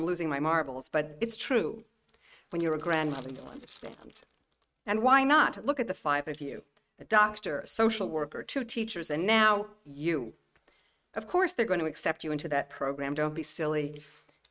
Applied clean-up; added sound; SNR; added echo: neural mask model RNNoise.